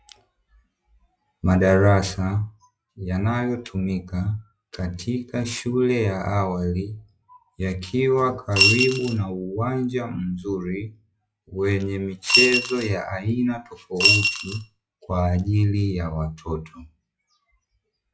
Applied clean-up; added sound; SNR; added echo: classical method log-MMSE.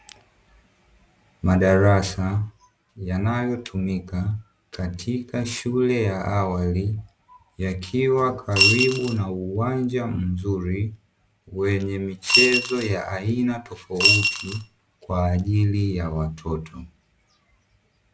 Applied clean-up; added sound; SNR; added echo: none; Coin (dropping) / Glass; -3 dB; none.